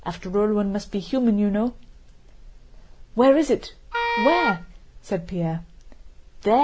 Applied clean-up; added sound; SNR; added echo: none; Wind instrument, woodwind instrument; 2 dB; none.